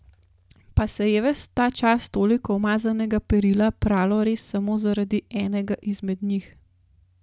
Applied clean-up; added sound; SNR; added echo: none; none; none; none.